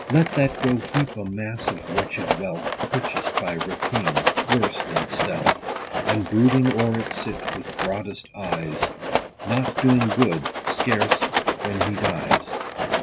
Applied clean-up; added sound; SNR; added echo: none; Rattle; 1 dB; none.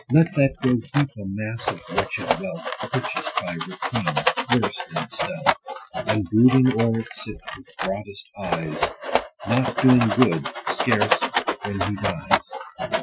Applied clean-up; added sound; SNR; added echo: classical method Wiener filter.